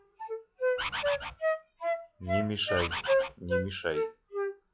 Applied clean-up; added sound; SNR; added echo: classical method log-MMSE.